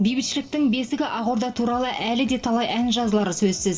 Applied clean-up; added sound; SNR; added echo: none; none; none; reverberation time 1.3 s.